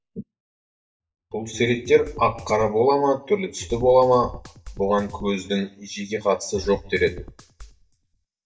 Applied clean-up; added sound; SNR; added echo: neural mask model DeepFilterNet 3.